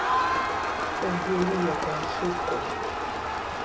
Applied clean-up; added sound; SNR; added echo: none; Crowd; -4 dB; reverberation time 0.2 s.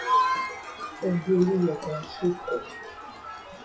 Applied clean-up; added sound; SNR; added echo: classical method WPE with log-MMSE.